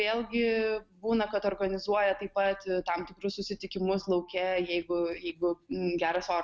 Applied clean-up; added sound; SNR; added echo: none; none; none; none.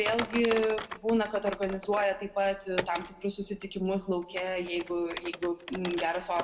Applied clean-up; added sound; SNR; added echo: none; Typing; 10 dB; reverberation time 1.2 s.